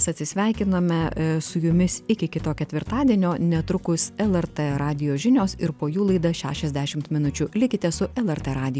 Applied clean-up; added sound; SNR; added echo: none; none; none; none.